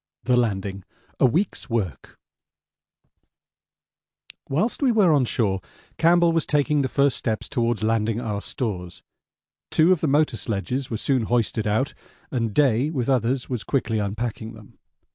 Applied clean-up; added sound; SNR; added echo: none; none; none; none.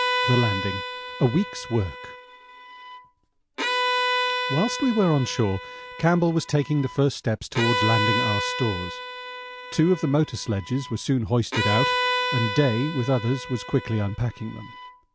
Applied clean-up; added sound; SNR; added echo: none; Bowed string instrument; 4 dB; none.